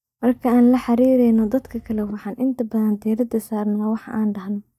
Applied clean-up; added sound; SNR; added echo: neural mask model DeepFilterNet 3.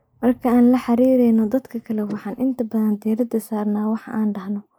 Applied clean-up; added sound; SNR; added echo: neural mask model Resemble Enhance denoiser.